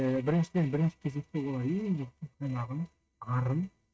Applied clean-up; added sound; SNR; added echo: neural mask model RNNoise.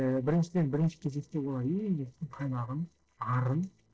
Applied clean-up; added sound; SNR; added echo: neural separator model SepFormer DNS4.